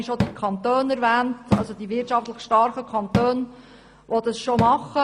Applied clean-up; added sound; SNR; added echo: none; Cupboard open or close / Drawer open or close; 7 dB; none.